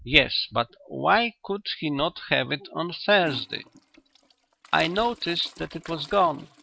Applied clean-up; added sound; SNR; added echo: neural mask model RNNoise.